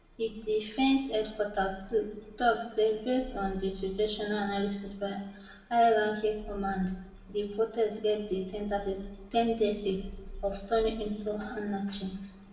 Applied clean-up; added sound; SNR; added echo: none; none; none; reverberation time 0.8 s.